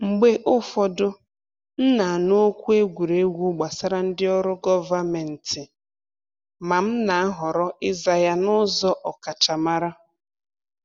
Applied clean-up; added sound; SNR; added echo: none; none; none; none.